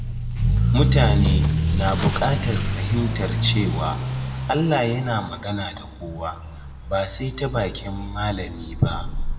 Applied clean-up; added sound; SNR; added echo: none; Accelerating, revving, vroom / Motor vehicle (road); -1 dB; reverberation time 1.5 s.